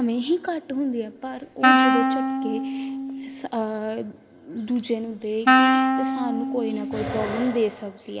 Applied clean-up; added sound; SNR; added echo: none; Wind instrument, woodwind instrument; -5 dB; none.